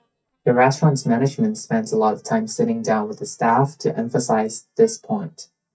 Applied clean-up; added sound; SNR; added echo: neural mask model DeepFilterNet 3.